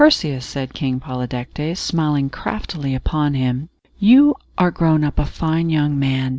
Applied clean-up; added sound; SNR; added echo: none; none; none; none.